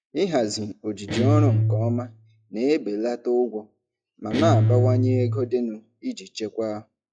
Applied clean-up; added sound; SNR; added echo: classical method log-MMSE.